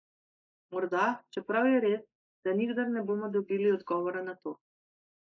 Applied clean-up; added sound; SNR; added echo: neural mask model Resemble Enhance denoiser.